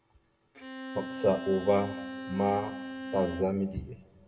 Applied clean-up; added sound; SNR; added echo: none; Bowed string instrument; 9 dB; reverberation time 1.7 s.